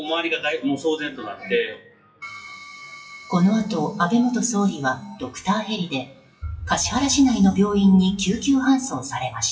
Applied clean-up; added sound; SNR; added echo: classical method WPE with log-MMSE.